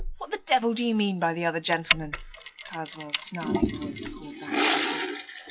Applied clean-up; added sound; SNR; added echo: classical method log-MMSE.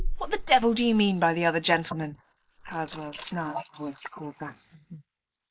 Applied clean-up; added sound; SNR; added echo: neural mask model Resemble Enhance denoiser.